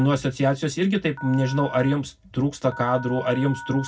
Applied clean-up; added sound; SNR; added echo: none; Telephone; 16 dB; reverberation time 0.4 s.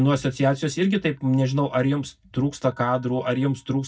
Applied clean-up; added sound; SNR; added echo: neural mask model DeepFilterNet 3.